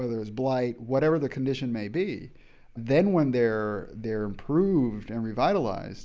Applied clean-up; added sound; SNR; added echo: none; none; none; none.